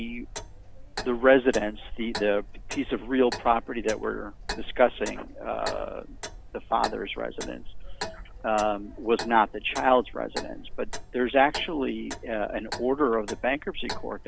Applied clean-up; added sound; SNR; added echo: none; Clock; 10 dB; none.